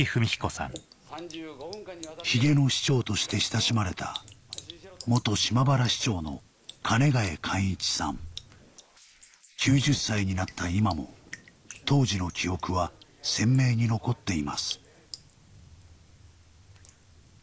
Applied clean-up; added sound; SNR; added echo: neural mask model Resemble Enhance denoiser.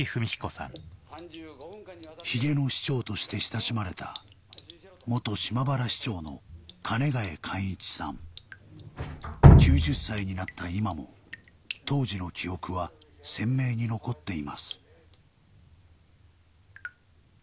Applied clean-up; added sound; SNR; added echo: none; Drip; -3 dB; none.